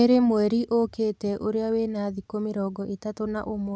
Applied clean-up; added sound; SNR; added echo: none; none; none; none.